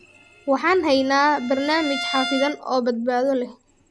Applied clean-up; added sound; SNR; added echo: none; Bowed string instrument; 12 dB; none.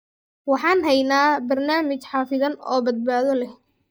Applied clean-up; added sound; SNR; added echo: neural mask model DeepFilterNet 3.